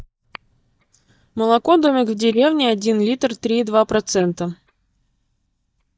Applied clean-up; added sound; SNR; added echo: neural mask model DeepFilterNet 3.